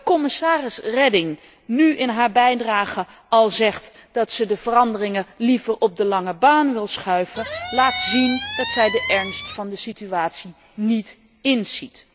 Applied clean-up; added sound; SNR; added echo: none; Squeak; 4 dB; none.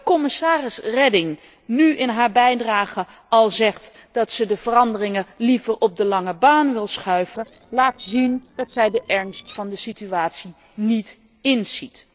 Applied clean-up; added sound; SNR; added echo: neural separator model SepFormer DNS4.